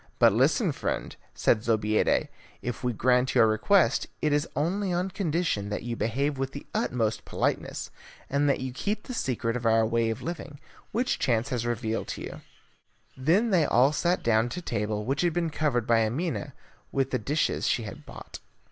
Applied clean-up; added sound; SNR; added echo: none; none; none; none.